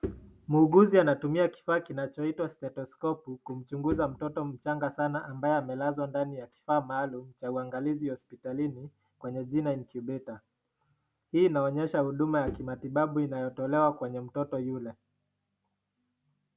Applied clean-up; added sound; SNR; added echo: none; Bowed string instrument; 14 dB; none.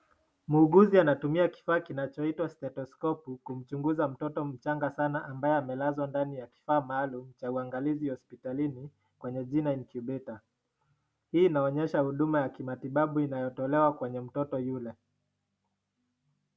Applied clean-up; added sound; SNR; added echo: none; none; none; none.